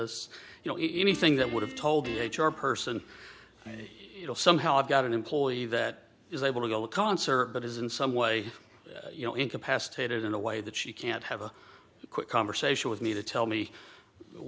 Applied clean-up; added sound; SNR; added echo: none; Guitar; 14 dB; none.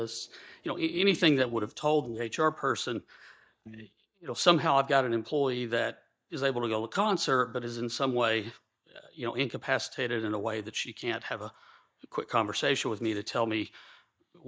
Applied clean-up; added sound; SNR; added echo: neural mask model DeepFilterNet 3.